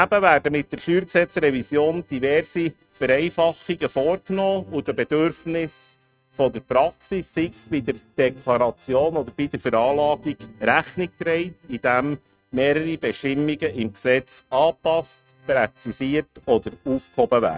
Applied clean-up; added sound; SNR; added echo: neural mask model RNNoise.